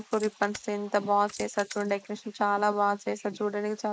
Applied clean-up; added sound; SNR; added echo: neural mask model Resemble Enhance denoiser.